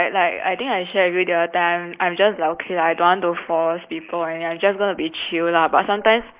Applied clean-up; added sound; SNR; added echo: neural mask model Resemble Enhance denoiser.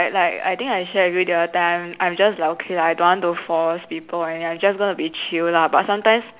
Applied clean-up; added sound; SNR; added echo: none; none; none; none.